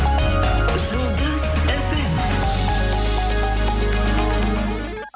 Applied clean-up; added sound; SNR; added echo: none; Electric guitar; 13 dB; none.